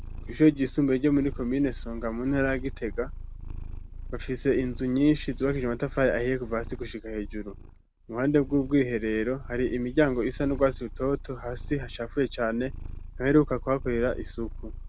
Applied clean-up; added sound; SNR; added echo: none; Purr; 11 dB; none.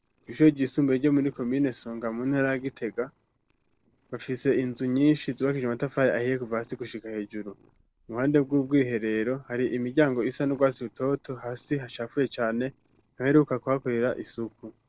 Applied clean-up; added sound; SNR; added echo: neural separator model SepFormer DNS4.